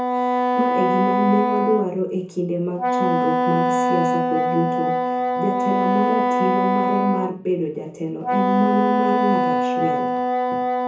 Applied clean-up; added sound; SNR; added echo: none; Wind instrument, woodwind instrument; -3 dB; reverberation time 0.6 s.